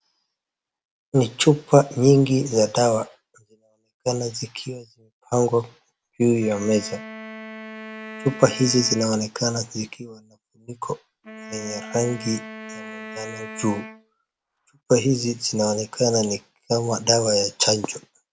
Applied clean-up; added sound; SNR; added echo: none; Wind instrument, woodwind instrument; 15 dB; none.